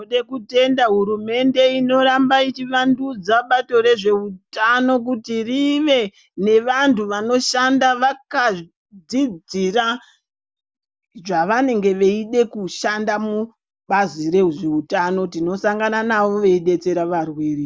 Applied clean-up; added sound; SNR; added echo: none; none; none; none.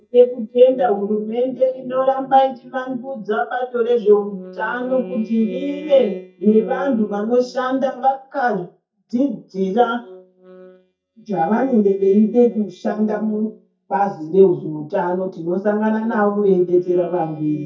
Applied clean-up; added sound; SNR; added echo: neural mask model DeepFilterNet 3.